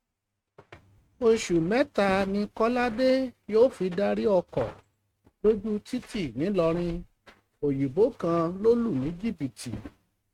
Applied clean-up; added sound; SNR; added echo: neural mask model RNNoise.